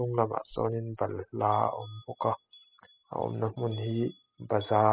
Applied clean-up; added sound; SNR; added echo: classical method spectral subtraction.